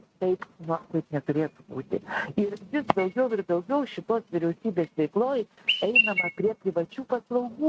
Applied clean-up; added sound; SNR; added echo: neural mask model RNNoise.